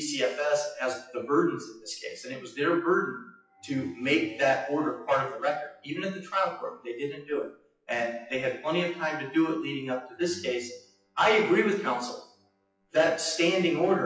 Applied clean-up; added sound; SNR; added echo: classical method WPE with log-MMSE.